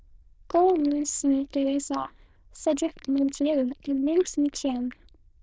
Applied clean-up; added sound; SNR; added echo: neural diffusion model UNIVERSE++.